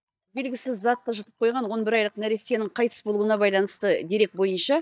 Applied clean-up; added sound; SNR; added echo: neural mask model DeepFilterNet 3.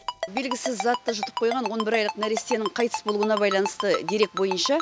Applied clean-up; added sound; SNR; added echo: none; Ringtone; 7 dB; none.